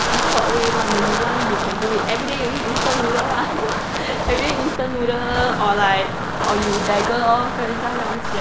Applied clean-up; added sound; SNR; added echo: none; Wind; 0 dB; none.